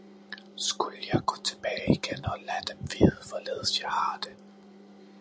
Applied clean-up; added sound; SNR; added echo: none; none; none; none.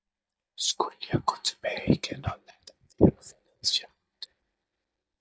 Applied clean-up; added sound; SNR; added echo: neural mask model DeepFilterNet 3.